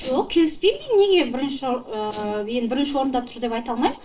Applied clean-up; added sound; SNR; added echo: neural separator model SepFormer DNS4.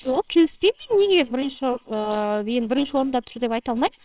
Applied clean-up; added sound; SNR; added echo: neural separator model SepFormer WHAMR!.